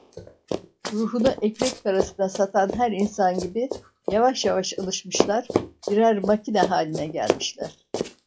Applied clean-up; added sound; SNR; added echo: classical method log-MMSE.